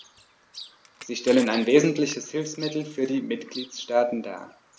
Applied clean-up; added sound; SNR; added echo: none; Crushing + Chirp, tweet; 19 dB; none.